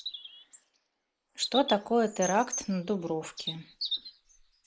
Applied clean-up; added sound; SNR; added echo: neural mask model Resemble Enhance denoiser.